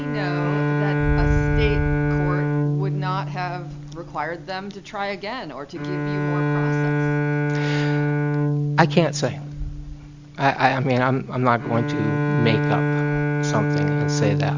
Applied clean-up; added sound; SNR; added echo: none; Bowed string instrument; -2 dB; none.